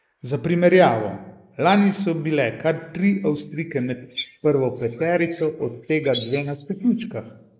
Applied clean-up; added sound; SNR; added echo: neural mask model Resemble Enhance denoiser.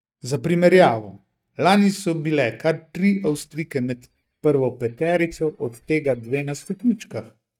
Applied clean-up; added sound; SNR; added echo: neural mask model DeepFilterNet 3.